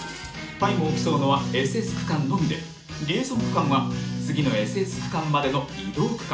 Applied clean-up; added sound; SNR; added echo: none; Electric guitar / Strum; 3 dB; reverberation time 0.4 s.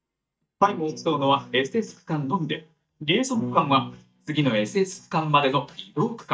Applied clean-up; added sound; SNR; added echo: neural mask model DeepFilterNet 3.